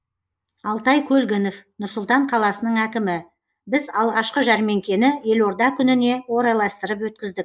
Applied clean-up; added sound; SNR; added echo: neural mask model Resemble Enhance denoiser.